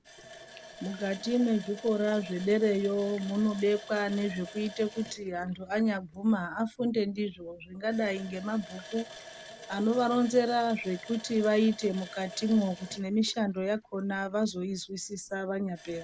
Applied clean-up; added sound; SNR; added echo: none; Water tap, faucet; 18 dB; none.